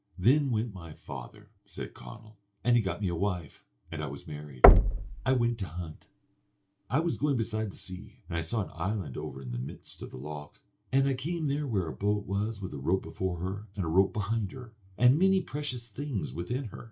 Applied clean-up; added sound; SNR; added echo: none; Knock; -4 dB; reverberation time 0.2 s.